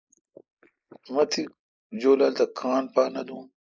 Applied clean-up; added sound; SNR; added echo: neural mask model Resemble Enhance denoiser.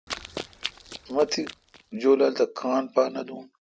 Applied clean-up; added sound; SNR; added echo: none; Run; 13 dB; none.